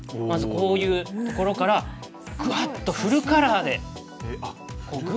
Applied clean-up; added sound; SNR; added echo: none; none; none; none.